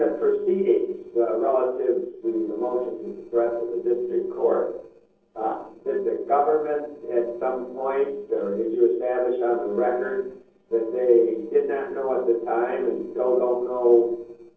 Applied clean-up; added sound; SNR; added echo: neural separator model SepFormer DNS4.